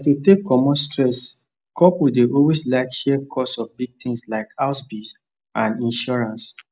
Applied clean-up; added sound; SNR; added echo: none; none; none; none.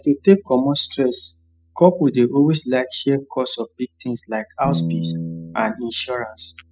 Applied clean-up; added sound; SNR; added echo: classical method spectral subtraction.